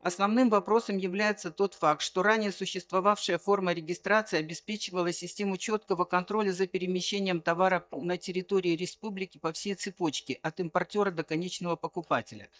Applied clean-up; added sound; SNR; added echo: neural mask model DeepFilterNet 3.